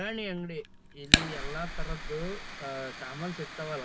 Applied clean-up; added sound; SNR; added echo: none; Fire; -5 dB; none.